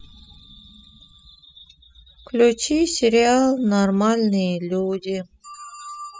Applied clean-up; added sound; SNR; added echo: classical method spectral subtraction.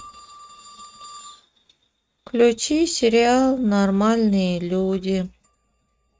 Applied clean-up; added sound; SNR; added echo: neural mask model RNNoise.